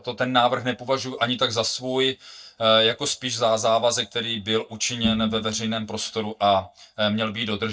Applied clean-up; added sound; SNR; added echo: neural mask model DeepFilterNet 3.